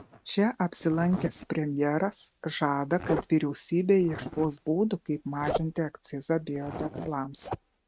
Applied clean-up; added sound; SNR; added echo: neural mask model RNNoise.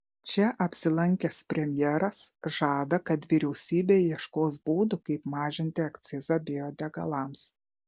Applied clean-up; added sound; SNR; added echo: none; none; none; none.